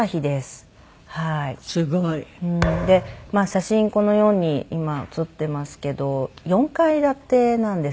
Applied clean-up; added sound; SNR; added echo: none; Thump, thud; 7 dB; none.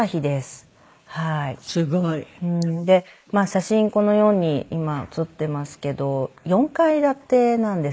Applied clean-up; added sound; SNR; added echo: neural mask model Resemble Enhance denoiser.